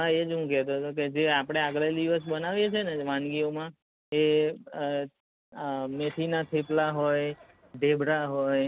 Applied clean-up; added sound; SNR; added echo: none; Door / Chime; 17 dB; none.